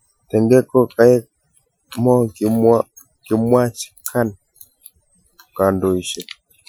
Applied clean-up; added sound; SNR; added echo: classical method Wiener filter.